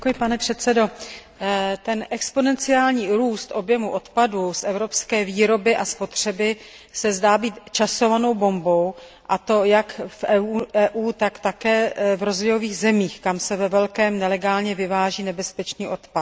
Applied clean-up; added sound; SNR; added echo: none; none; none; none.